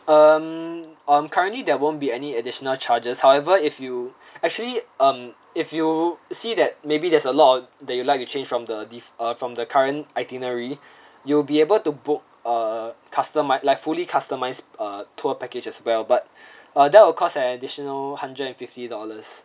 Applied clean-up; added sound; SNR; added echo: none; none; none; none.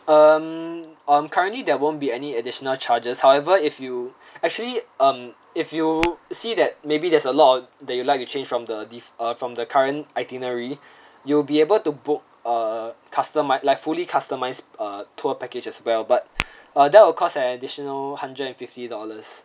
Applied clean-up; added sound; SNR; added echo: none; Tap / Glass; 14 dB; none.